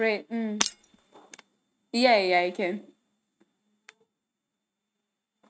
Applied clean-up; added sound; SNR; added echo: neural mask model RNNoise.